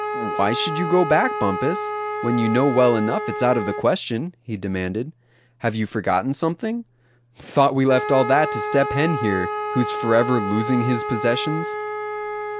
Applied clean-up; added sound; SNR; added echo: none; Wind instrument, woodwind instrument; 6 dB; none.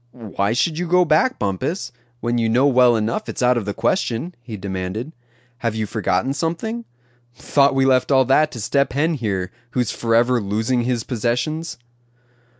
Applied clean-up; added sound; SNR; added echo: none; none; none; none.